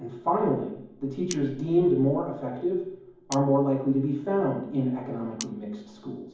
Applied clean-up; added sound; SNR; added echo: none; Cutlery, silverware; 19 dB; reverberation time 1.2 s.